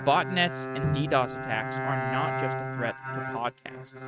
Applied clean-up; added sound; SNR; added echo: neural mask model RNNoise.